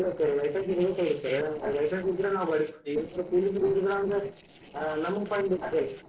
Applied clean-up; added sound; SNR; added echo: neural separator model SepFormer DNS4.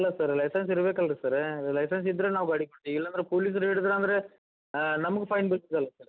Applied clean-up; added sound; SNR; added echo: none; none; none; none.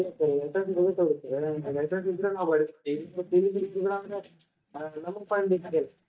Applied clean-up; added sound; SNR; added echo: neural mask model DeepFilterNet 3.